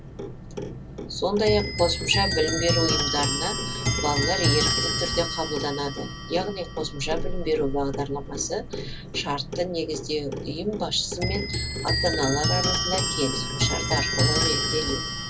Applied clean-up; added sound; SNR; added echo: none; Clock; -1 dB; reverberation time 0.2 s.